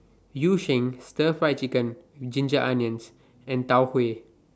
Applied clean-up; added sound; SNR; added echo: none; none; none; none.